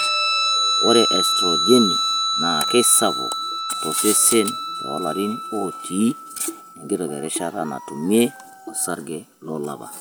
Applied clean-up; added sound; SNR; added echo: none; Guitar; 2 dB; none.